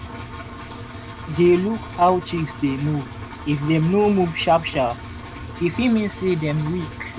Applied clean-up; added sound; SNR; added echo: none; Engine; 12 dB; none.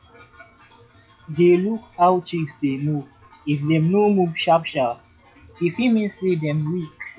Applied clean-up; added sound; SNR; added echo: classical method log-MMSE.